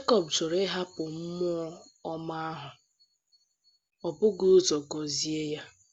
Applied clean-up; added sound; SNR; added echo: none; none; none; none.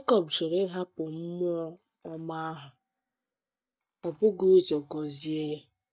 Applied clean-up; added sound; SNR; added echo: neural mask model DeepFilterNet 3.